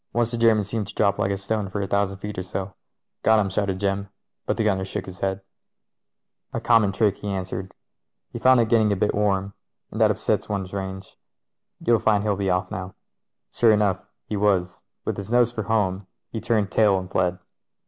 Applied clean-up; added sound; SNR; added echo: none; none; none; none.